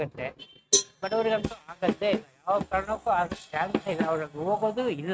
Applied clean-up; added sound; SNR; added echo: neural mask model RNNoise.